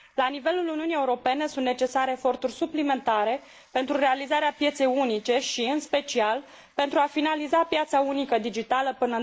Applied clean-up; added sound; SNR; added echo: neural mask model Resemble Enhance denoiser.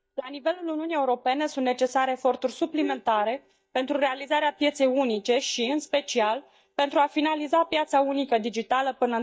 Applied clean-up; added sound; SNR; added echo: neural mask model DeepFilterNet 3.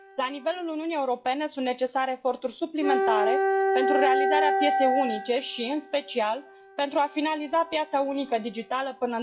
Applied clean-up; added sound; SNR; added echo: classical method log-MMSE.